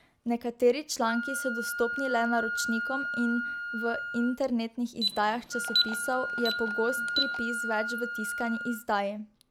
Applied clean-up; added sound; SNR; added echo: none; Alarm + Wind instrument, woodwind instrument; 3 dB; none.